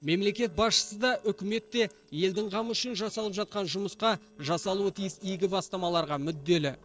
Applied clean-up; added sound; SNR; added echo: neural separator model SepFormer DNS4.